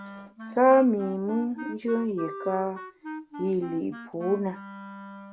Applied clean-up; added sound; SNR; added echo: none; Wind instrument, woodwind instrument; 13 dB; none.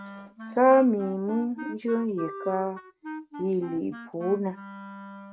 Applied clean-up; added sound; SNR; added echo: neural mask model RNNoise.